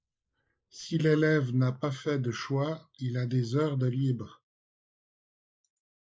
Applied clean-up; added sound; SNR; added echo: neural mask model Resemble Enhance denoiser.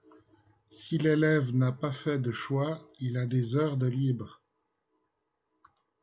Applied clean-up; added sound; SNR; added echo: none; none; none; none.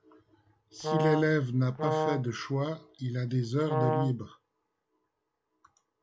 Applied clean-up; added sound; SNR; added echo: none; Brass instrument; 0 dB; none.